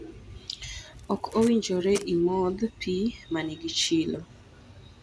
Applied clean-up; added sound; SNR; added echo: none; Packing tape, duct tape; 17 dB; none.